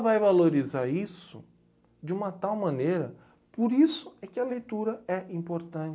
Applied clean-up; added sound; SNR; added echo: none; none; none; none.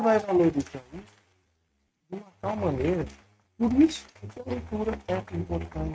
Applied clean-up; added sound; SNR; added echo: neural mask model RNNoise.